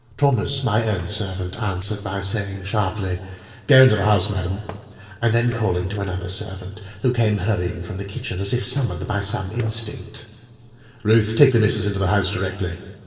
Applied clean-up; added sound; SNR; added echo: neural separator model SepFormer DNS4.